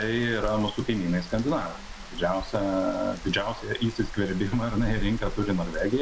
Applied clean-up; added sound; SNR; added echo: none; Rain; 8 dB; none.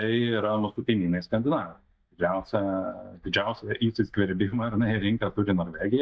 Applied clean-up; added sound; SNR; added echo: neural mask model DeepFilterNet 3.